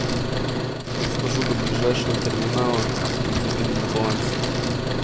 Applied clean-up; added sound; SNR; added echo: none; Truck; -4 dB; none.